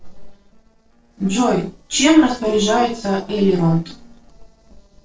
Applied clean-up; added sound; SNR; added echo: neural separator model SepFormer DNS4.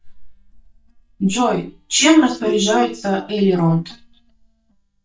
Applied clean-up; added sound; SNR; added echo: neural mask model DeepFilterNet 3.